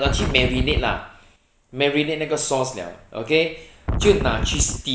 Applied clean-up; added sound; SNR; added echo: none; Wind; 1 dB; none.